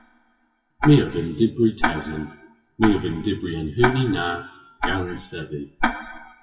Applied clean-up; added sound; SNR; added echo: classical method WPE with log-MMSE.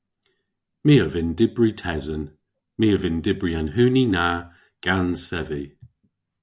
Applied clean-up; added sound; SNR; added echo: none; none; none; none.